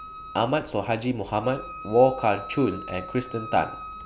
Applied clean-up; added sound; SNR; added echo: none; Wind instrument, woodwind instrument; 15 dB; none.